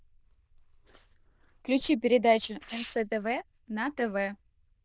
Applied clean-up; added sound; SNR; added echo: neural diffusion model UNIVERSE++.